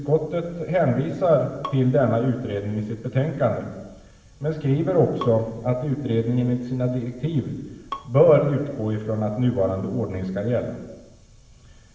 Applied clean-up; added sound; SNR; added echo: none; Bowed string instrument; 20 dB; reverberation time 1.2 s.